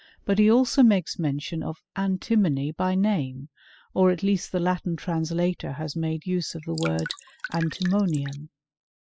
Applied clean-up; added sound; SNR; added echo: classical method spectral subtraction.